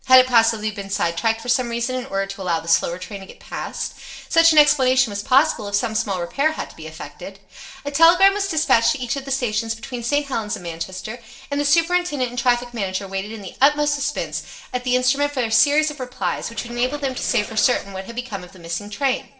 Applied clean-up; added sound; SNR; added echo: neural separator model SepFormer DNS4.